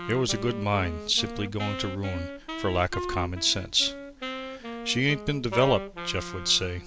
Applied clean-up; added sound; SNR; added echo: none; Wind instrument, woodwind instrument; 8 dB; none.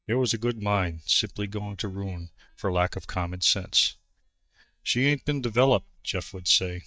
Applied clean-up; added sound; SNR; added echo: neural mask model DeepFilterNet 3.